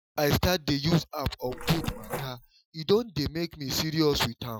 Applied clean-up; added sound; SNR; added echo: classical method Wiener filter.